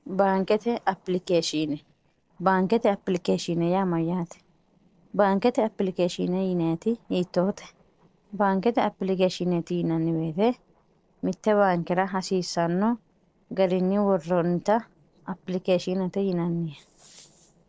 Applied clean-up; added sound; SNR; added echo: neural separator model SepFormer DNS4.